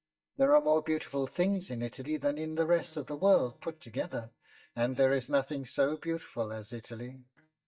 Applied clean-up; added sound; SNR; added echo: neural mask model DeepFilterNet 3.